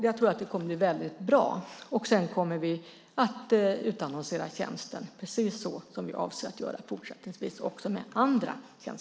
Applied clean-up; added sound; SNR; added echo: none; none; none; none.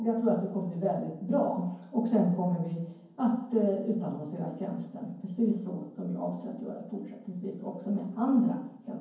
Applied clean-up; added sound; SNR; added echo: none; none; none; reverberation time 0.9 s.